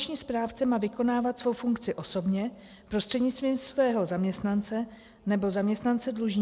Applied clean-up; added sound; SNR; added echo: none; none; none; none.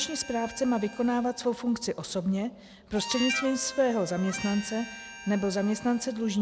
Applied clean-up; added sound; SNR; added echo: none; Harmonica; 12 dB; none.